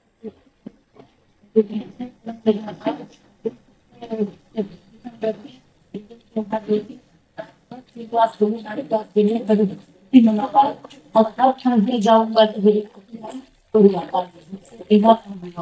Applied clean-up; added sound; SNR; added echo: neural mask model DeepFilterNet 3.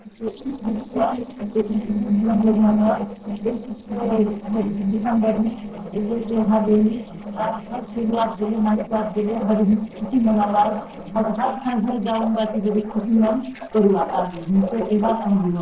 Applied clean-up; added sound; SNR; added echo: neural separator model SepFormer DNS4.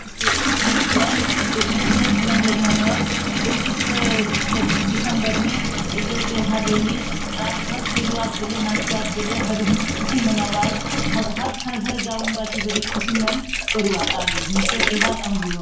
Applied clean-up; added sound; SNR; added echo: none; Bathtub (filling or washing) / Water tap, faucet; -3 dB; reverberation time 0.6 s.